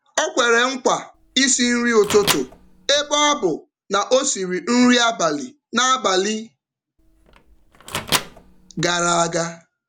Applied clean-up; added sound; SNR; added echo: none; Microwave oven; 10 dB; none.